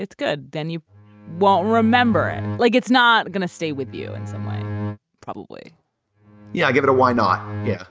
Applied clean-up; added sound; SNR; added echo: neural mask model RNNoise.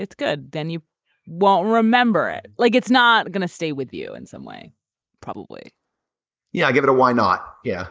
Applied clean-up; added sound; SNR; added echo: neural mask model Resemble Enhance denoiser.